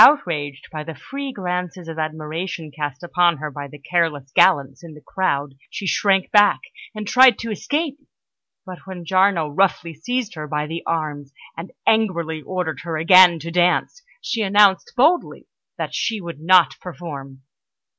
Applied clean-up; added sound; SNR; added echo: none; none; none; none.